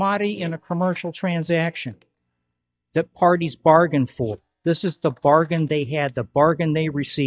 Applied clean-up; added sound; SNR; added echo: neural mask model DeepFilterNet 3.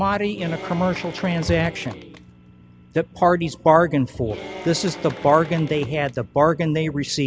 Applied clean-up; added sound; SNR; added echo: none; Applause / Cheering; 16 dB; none.